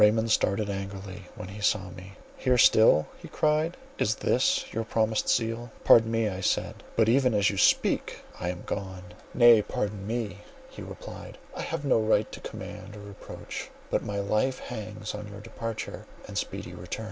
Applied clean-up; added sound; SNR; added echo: none; none; none; none.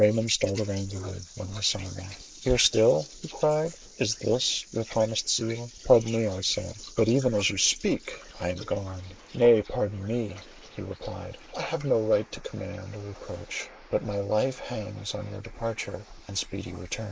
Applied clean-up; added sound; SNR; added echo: neural mask model Resemble Enhance denoiser.